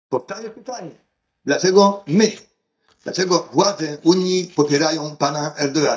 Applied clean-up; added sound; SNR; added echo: neural mask model DeepFilterNet 3.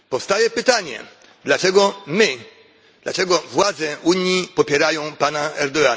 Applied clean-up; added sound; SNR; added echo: none; none; none; none.